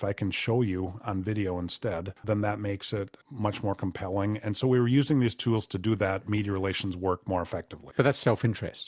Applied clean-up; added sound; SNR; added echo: none; none; none; none.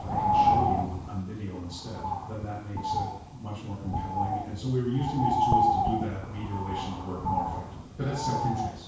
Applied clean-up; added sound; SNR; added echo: none; Bird; -4 dB; reverberation time 0.6 s.